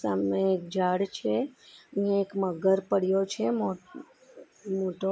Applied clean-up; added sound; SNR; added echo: none; none; none; none.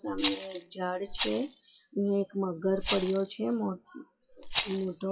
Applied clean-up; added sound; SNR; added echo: classical method WPE with log-MMSE.